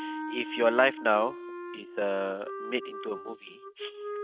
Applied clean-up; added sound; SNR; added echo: neural mask model RNNoise.